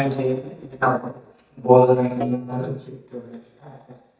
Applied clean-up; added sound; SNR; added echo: neural mask model DeepFilterNet 3.